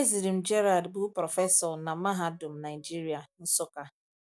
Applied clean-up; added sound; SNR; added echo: neural mask model DeepFilterNet 3.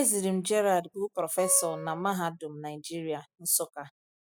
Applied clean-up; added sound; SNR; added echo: classical method spectral subtraction.